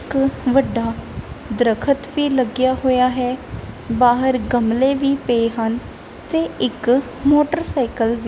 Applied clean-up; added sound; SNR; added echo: none; none; none; none.